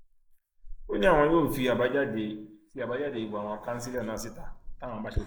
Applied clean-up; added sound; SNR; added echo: neural mask model Resemble Enhance denoiser.